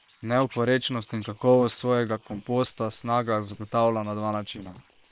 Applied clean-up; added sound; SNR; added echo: neural separator model SepFormer WHAM!.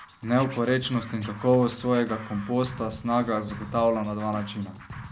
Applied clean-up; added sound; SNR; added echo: none; Scratching (performance technique); 16 dB; none.